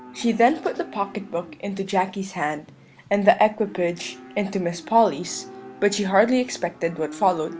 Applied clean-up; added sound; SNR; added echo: none; Livestock, farm animals, working animals; 19 dB; none.